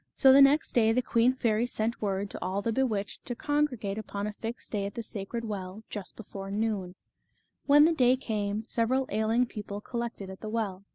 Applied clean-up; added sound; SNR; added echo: none; none; none; none.